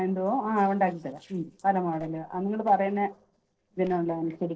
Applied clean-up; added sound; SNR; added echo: neural separator model SepFormer DNS4.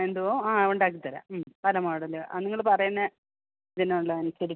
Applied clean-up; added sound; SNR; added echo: none; none; none; none.